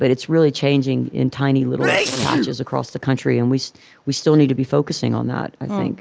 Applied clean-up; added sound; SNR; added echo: none; Sneeze; 4 dB; none.